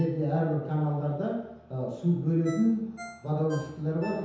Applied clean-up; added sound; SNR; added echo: none; Ringtone; 20 dB; reverberation time 0.9 s.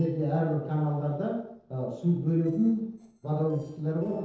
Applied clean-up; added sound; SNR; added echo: neural separator model SepFormer DNS4.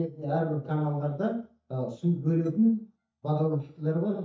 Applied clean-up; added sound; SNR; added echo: neural mask model DeepFilterNet 3.